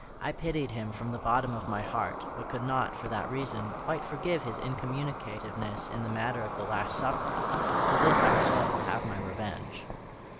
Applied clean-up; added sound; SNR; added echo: none; Cricket; -1 dB; none.